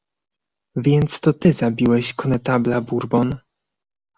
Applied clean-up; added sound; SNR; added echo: none; none; none; none.